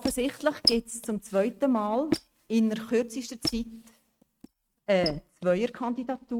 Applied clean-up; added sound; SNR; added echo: neural mask model RNNoise.